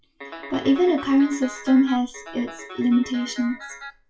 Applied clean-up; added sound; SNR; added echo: classical method WPE with log-MMSE.